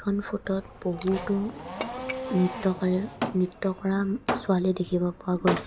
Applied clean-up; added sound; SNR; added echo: none; Wood + Race car, auto racing / Accelerating, revving, vroom; 8 dB; none.